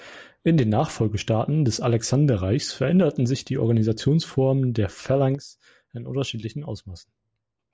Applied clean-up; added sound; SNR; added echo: none; none; none; none.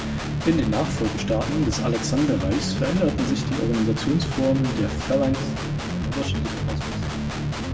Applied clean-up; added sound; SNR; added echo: none; Guitar; 2 dB; reverberation time 1.3 s.